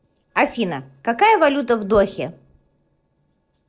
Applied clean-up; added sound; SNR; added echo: neural separator model SepFormer DNS4.